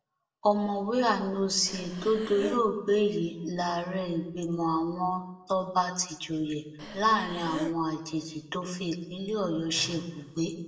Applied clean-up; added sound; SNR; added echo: none; Breathing; 10 dB; reverberation time 0.8 s.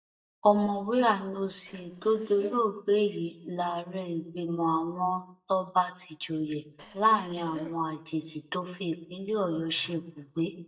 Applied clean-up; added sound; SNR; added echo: neural mask model DeepFilterNet 3.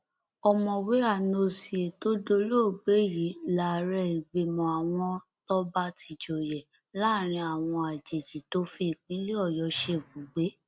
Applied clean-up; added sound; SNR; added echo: none; none; none; none.